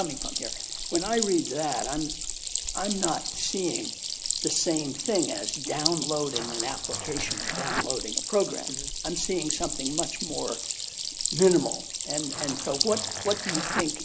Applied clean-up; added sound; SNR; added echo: none; Stream + Zipper (clothing); 1 dB; none.